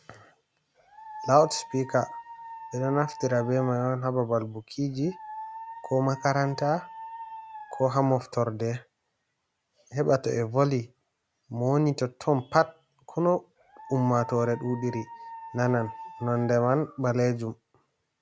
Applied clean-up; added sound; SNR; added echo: none; Dog; 14 dB; none.